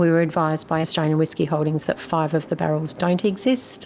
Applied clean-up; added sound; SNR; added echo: none; none; none; none.